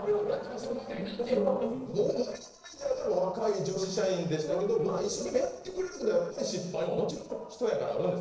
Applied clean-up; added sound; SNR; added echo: neural separator model SepFormer DNS4.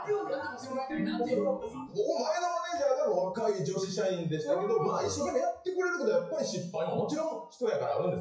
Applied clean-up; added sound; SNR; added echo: classical method WPE with log-MMSE.